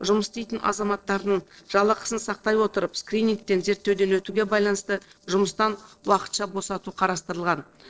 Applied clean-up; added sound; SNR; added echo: neural separator model SepFormer DNS4.